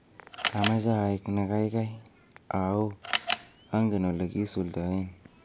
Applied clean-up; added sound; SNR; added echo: none; Camera; 9 dB; none.